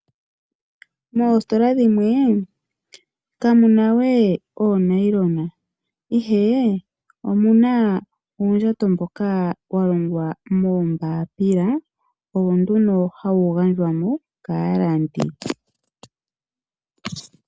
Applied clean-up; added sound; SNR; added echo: none; none; none; none.